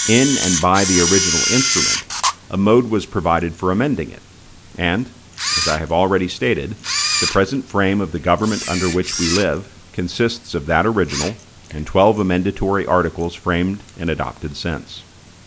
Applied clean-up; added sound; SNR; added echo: none; Camera; 6 dB; none.